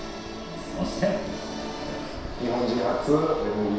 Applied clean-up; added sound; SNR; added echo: none; Fixed-wing aircraft, airplane; 9 dB; reverberation time 0.7 s.